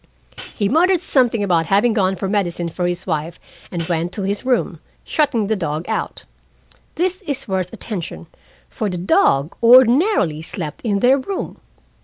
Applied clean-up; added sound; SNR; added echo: none; Hi-hat; 18 dB; none.